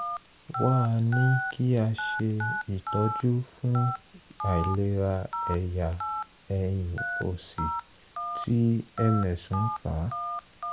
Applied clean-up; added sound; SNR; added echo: none; Telephone; 7 dB; none.